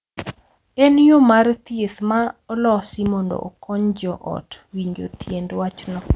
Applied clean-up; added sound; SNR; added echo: none; none; none; none.